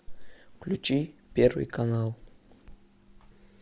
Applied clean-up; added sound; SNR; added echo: none; none; none; none.